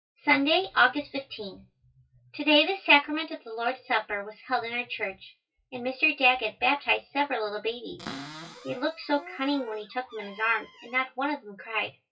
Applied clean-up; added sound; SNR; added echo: classical method WPE with log-MMSE.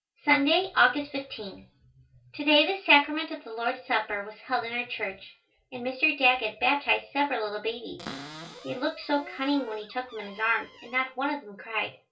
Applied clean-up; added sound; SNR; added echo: none; Cupboard open or close; 16 dB; reverberation time 0.2 s.